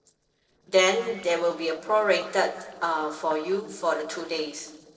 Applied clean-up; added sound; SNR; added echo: neural separator model SepFormer DNS4.